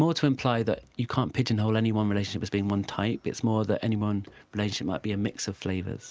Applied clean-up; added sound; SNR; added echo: none; none; none; none.